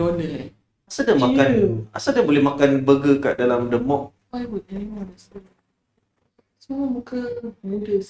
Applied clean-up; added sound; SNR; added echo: neural mask model RNNoise.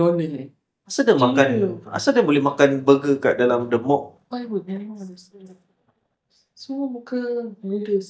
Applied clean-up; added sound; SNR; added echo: neural mask model DeepFilterNet 3.